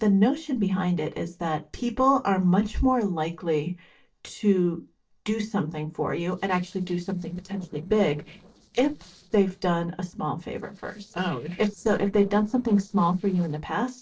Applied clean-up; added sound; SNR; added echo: neural separator model SepFormer DNS4.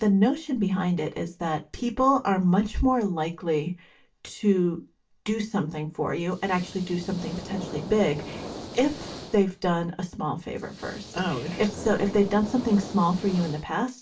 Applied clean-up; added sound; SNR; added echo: none; Hiss; 12 dB; reverberation time 0.2 s.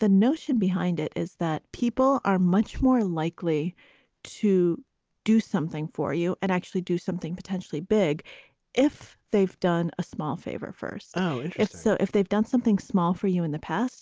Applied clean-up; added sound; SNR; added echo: none; none; none; none.